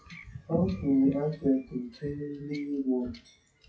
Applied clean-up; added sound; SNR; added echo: classical method WPE with log-MMSE.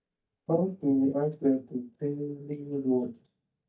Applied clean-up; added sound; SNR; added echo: neural mask model DeepFilterNet 3.